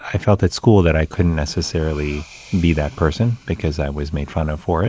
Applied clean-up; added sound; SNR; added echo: neural mask model Resemble Enhance denoiser.